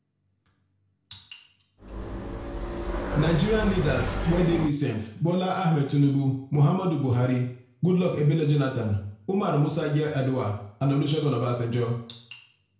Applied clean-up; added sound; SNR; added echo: none; Motorcycle; 4 dB; reverberation time 0.5 s.